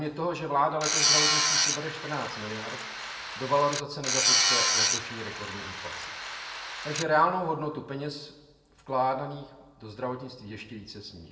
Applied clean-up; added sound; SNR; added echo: none; Tools; -4 dB; reverberation time 0.9 s.